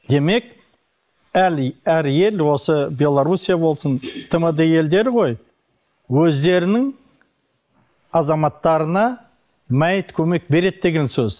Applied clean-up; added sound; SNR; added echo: neural mask model Resemble Enhance denoiser.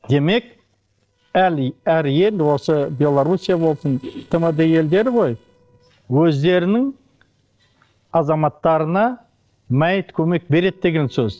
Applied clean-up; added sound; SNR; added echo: neural separator model SepFormer DNS4.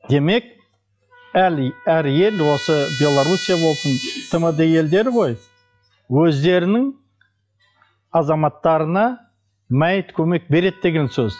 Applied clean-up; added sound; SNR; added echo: classical method log-MMSE.